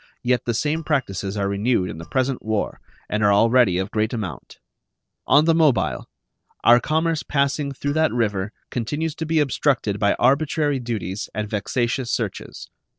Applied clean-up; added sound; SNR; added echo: neural separator model SepFormer DNS4.